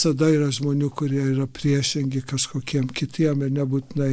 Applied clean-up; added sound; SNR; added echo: none; none; none; none.